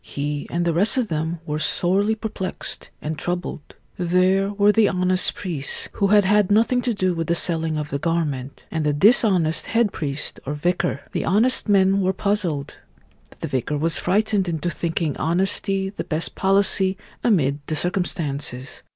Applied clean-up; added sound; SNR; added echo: none; none; none; none.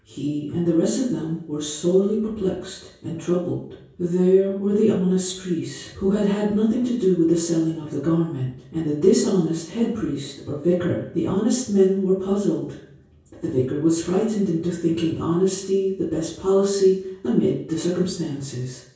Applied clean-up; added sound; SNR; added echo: none; none; none; reverberation time 0.6 s.